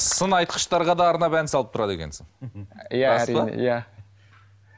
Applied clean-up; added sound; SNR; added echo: none; none; none; none.